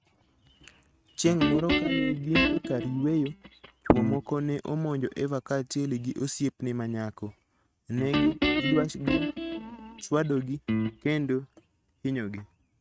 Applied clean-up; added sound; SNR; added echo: neural mask model RNNoise.